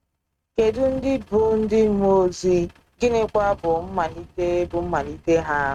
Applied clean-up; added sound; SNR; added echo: neural mask model RNNoise.